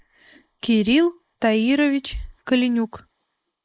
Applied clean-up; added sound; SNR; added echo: neural mask model Resemble Enhance denoiser.